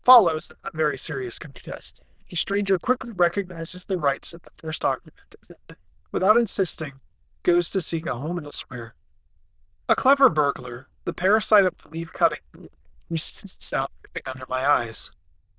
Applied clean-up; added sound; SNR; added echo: neural diffusion model UNIVERSE++.